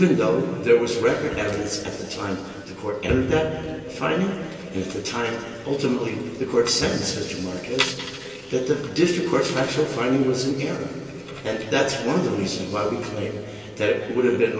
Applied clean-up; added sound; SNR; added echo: none; none; none; reverberation time 2.6 s.